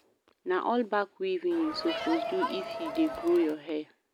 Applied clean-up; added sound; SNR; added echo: none; Crowd; 5 dB; none.